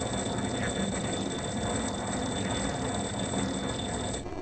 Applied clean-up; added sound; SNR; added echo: neural separator model SepFormer DNS4.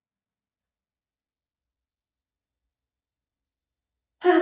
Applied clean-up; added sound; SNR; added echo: neural mask model DeepFilterNet 3.